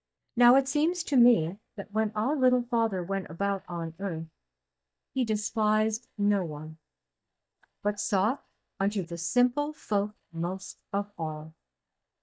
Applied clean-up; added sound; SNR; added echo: neural mask model DeepFilterNet 3.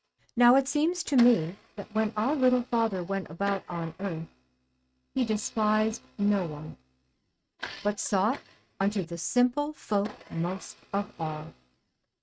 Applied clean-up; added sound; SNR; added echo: neural mask model RNNoise.